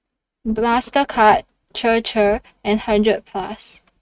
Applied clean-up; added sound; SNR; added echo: neural mask model RNNoise.